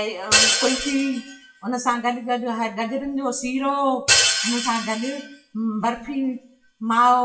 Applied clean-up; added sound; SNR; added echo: classical method WPE with log-MMSE.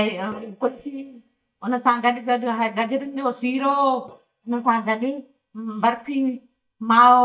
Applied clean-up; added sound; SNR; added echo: neural mask model DeepFilterNet 3.